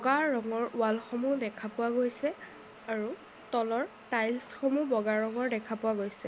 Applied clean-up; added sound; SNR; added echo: none; Domestic sounds, home sounds; 20 dB; none.